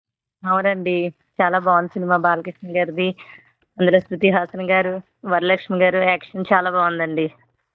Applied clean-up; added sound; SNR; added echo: neural mask model DeepFilterNet 3.